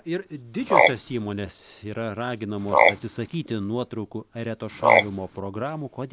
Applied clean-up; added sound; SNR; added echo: none; Frog; -5 dB; none.